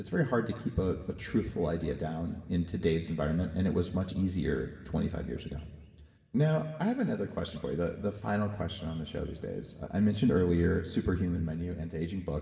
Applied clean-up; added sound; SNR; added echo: none; none; none; reverberation time 1.8 s.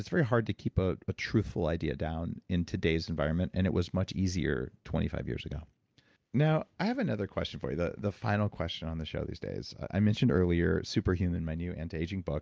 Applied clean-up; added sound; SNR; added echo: none; none; none; none.